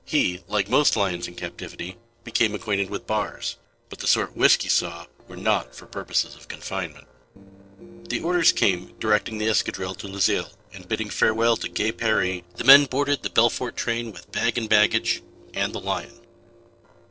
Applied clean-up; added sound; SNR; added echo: neural separator model SepFormer DNS4.